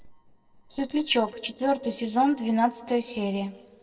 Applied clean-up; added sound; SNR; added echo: neural separator model SepFormer DNS4.